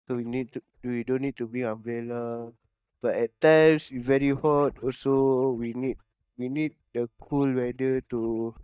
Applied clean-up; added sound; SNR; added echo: neural mask model DeepFilterNet 3.